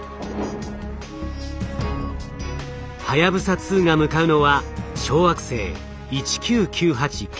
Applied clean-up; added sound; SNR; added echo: none; Wind instrument, woodwind instrument; 18 dB; none.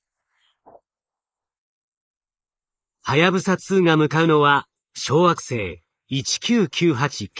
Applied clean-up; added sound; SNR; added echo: neural mask model Resemble Enhance denoiser.